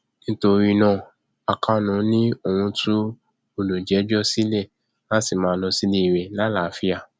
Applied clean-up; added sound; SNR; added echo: none; none; none; none.